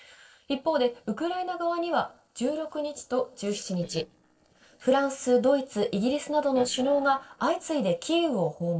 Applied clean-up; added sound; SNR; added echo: neural separator model SepFormer DNS4.